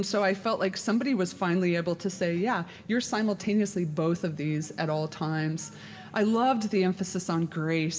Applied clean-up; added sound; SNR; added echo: none; none; none; reverberation time 1.4 s.